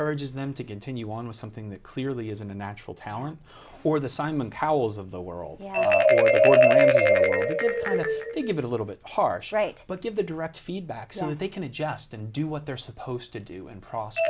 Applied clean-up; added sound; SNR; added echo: none; Marimba, xylophone; -3 dB; none.